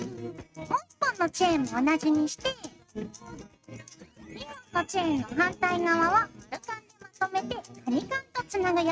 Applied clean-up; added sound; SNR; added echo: neural mask model RNNoise.